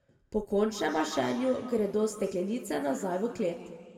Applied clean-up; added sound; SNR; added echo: none; none; none; reverberation time 1.5 s.